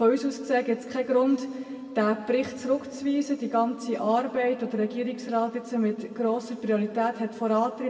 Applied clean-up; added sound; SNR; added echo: none; none; none; reverberation time 2.0 s.